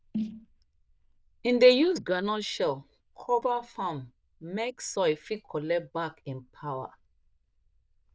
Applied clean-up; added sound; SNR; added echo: neural diffusion model UNIVERSE++.